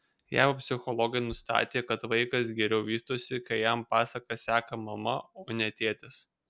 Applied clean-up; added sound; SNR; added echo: none; none; none; none.